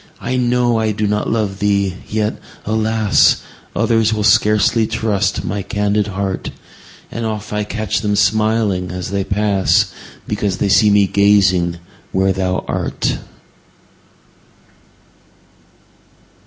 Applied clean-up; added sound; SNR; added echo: none; none; none; none.